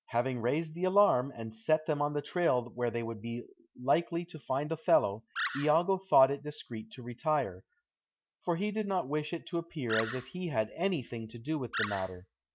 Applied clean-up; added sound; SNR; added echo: none; Animal; 7 dB; none.